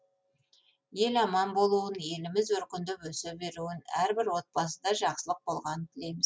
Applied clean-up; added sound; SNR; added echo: none; none; none; none.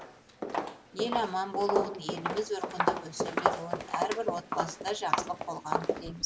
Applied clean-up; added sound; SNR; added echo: none; Walk, footsteps; -2 dB; none.